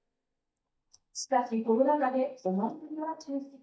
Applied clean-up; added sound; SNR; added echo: neural mask model DeepFilterNet 3.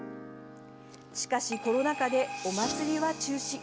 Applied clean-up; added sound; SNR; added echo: none; none; none; none.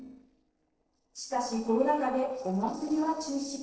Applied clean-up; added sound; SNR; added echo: neural separator model SepFormer DNS4.